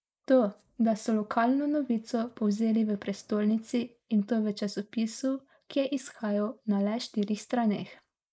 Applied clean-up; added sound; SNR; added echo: neural mask model Resemble Enhance denoiser.